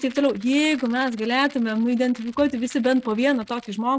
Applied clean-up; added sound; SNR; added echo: neural mask model RNNoise.